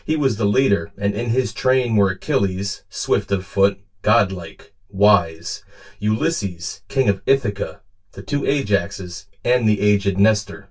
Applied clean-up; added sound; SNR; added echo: none; none; none; reverberation time 0.1 s.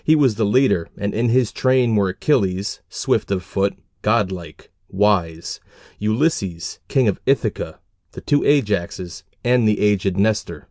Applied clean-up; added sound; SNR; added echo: none; none; none; none.